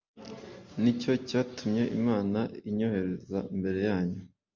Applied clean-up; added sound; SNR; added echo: none; none; none; none.